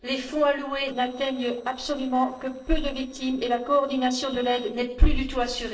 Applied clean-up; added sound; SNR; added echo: neural separator model SepFormer DNS4.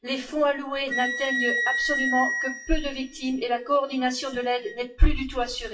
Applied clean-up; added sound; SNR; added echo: classical method WPE with log-MMSE.